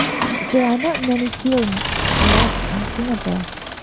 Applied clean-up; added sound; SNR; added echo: none; Accelerating, revving, vroom / Mechanisms; 0 dB; none.